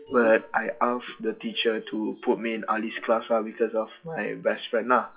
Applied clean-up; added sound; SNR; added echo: classical method WPE with log-MMSE.